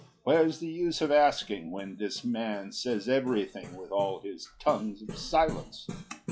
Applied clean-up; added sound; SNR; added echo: classical method log-MMSE.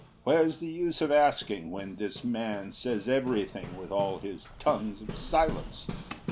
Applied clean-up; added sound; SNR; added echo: none; Hammer; 13 dB; none.